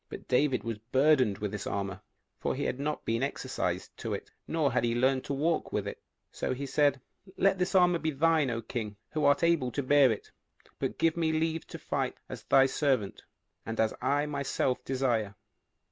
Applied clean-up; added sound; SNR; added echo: none; none; none; none.